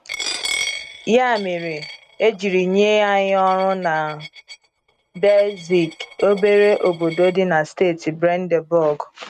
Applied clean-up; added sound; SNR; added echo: neural mask model RNNoise.